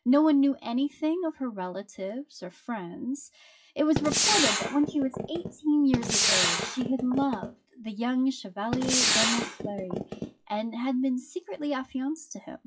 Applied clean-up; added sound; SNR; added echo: classical method WPE with log-MMSE.